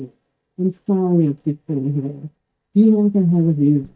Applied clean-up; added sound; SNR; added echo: neural mask model DeepFilterNet 3.